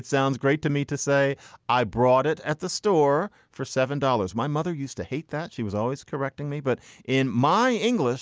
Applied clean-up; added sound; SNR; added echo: none; none; none; none.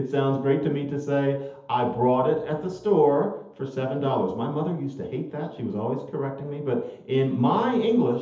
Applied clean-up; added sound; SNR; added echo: none; none; none; reverberation time 0.8 s.